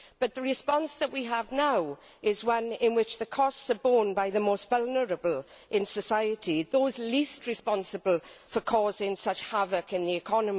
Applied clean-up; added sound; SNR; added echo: none; none; none; none.